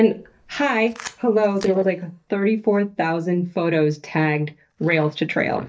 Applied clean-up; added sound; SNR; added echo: neural mask model DeepFilterNet 3.